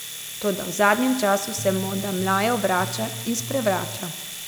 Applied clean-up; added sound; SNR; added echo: none; Domestic sounds, home sounds + Bass guitar; 9 dB; none.